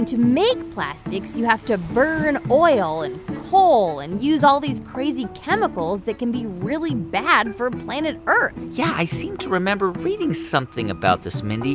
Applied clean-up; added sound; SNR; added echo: none; none; none; none.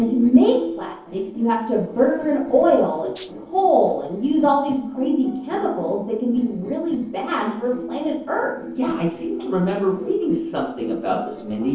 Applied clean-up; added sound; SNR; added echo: neural separator model SepFormer DNS4.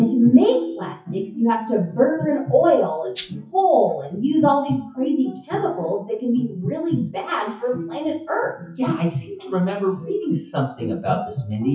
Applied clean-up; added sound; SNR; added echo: classical method WPE with log-MMSE.